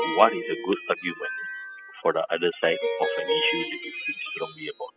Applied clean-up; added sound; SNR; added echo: classical method spectral subtraction.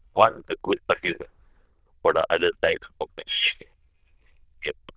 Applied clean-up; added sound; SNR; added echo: neural diffusion model UNIVERSE++.